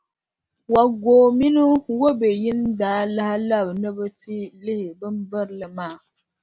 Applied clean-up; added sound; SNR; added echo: none; none; none; none.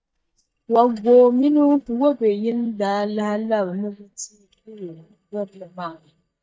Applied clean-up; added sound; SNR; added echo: neural mask model DeepFilterNet 3.